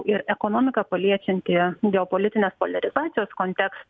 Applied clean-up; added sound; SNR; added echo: none; none; none; none.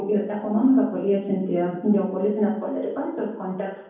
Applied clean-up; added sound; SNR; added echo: none; none; none; reverberation time 0.9 s.